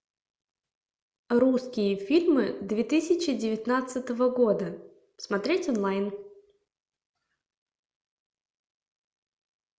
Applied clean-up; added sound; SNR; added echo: none; none; none; none.